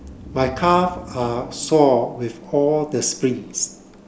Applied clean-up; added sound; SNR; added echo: none; Breathing; 19 dB; none.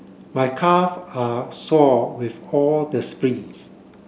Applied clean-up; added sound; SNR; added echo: none; none; none; none.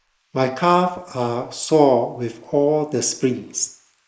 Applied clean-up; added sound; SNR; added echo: neural mask model Resemble Enhance denoiser.